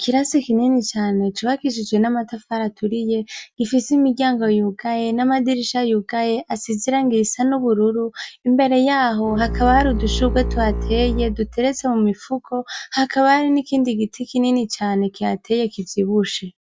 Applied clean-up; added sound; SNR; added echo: none; Bowed string instrument; 5 dB; none.